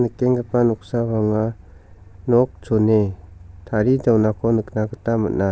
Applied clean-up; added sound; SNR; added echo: none; none; none; none.